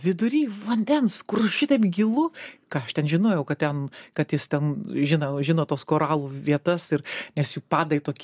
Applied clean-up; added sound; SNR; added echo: none; none; none; none.